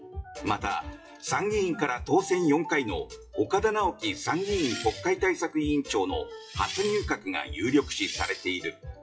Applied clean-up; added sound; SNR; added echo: classical method WPE with log-MMSE.